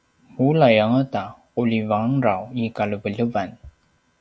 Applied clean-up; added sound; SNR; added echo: none; none; none; none.